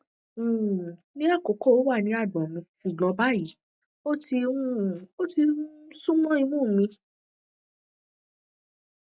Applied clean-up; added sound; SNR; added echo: none; none; none; none.